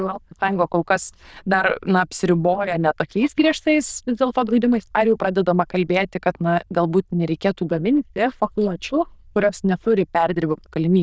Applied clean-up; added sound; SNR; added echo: neural diffusion model UNIVERSE++.